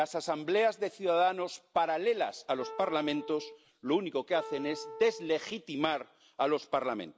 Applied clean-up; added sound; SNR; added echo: none; Wind instrument, woodwind instrument; 14 dB; none.